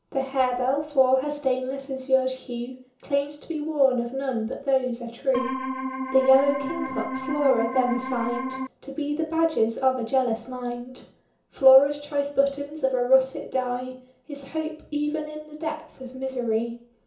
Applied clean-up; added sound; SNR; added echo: none; Organ; 5 dB; reverberation time 0.6 s.